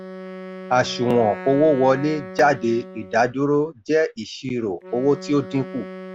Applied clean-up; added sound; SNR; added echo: none; Wind instrument, woodwind instrument; 15 dB; none.